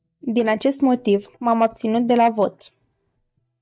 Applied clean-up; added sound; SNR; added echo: neural mask model DeepFilterNet 3.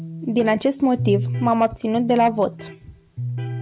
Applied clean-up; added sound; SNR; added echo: none; Electric guitar; 8 dB; none.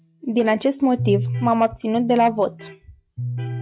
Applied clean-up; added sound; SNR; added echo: classical method log-MMSE.